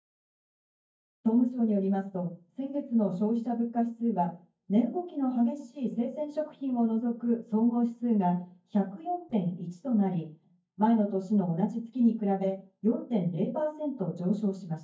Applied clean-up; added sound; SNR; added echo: neural mask model DeepFilterNet 3.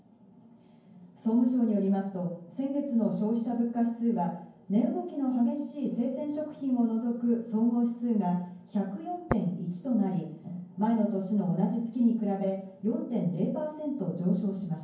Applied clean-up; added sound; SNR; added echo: none; Tap; 13 dB; reverberation time 0.9 s.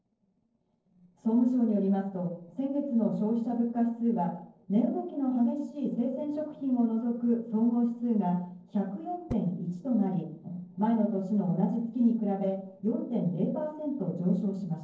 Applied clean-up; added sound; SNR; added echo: neural separator model SepFormer DNS4.